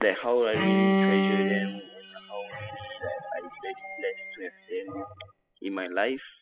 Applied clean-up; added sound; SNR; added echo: classical method spectral subtraction.